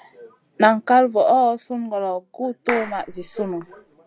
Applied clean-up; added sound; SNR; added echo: none; Clapping; 12 dB; none.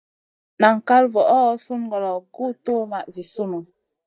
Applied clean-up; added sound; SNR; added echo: neural mask model DeepFilterNet 3.